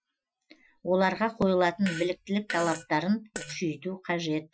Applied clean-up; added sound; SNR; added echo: classical method Wiener filter.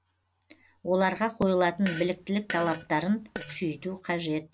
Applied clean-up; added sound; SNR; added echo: none; Fart; 12 dB; none.